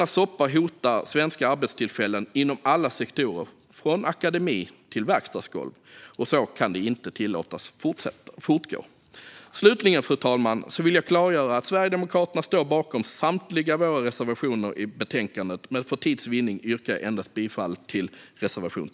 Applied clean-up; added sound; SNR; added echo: none; none; none; none.